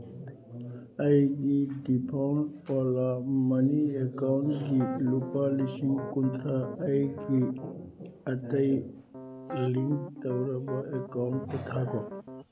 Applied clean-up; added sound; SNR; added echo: none; Piano; 12 dB; none.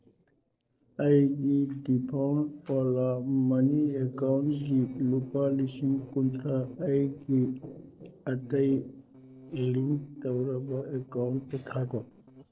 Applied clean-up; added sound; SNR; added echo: neural separator model SepFormer DNS4.